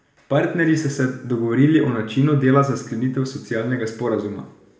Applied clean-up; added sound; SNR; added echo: none; none; none; reverberation time 0.6 s.